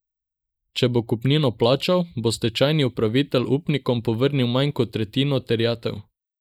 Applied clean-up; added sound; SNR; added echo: neural mask model Resemble Enhance denoiser.